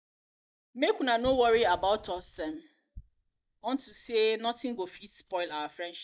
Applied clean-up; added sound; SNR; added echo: neural mask model DeepFilterNet 3.